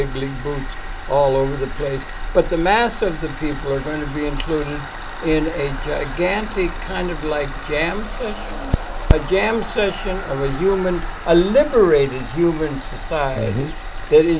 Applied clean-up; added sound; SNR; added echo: none; Tools; 14 dB; none.